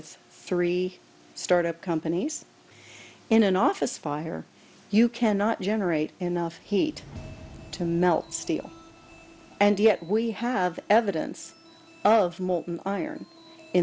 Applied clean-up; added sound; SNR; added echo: none; none; none; none.